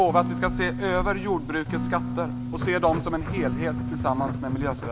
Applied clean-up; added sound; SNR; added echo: none; Acoustic guitar / Strum + Writing; 3 dB; none.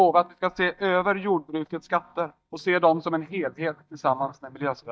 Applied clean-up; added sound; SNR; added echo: neural mask model DeepFilterNet 3.